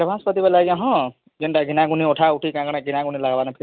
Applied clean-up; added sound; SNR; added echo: none; none; none; none.